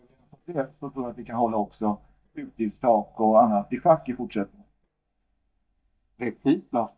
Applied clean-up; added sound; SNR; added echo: neural mask model DeepFilterNet 3.